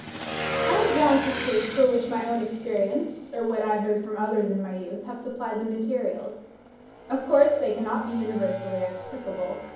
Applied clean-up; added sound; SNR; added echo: none; Motorcycle / Engine; 9 dB; reverberation time 1.2 s.